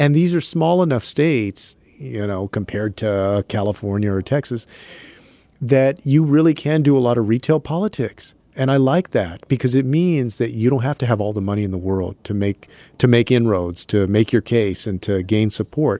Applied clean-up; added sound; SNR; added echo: none; none; none; none.